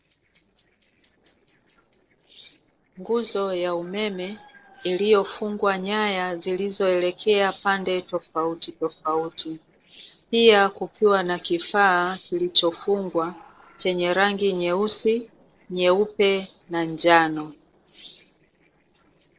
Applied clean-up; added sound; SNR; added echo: neural separator model SepFormer DNS4.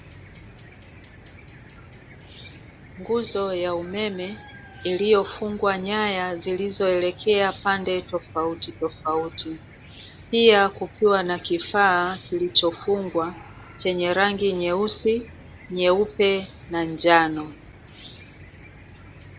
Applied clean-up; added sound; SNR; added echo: none; Cricket / Chicken, rooster; 20 dB; none.